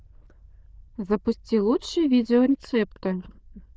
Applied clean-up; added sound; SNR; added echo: neural diffusion model UNIVERSE++.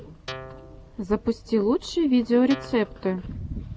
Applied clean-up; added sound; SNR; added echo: none; Guitar; 16 dB; none.